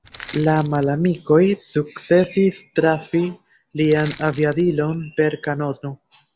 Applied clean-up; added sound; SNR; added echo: none; Crushing; 16 dB; none.